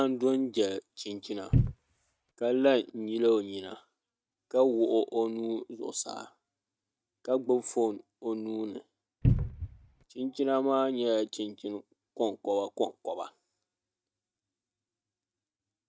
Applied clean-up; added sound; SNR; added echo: neural mask model RNNoise.